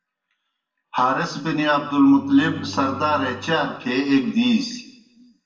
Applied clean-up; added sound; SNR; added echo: none; Bowed string instrument; 19 dB; reverberation time 0.7 s.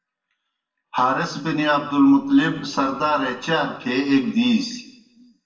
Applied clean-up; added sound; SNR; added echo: neural separator model SepFormer DNS4.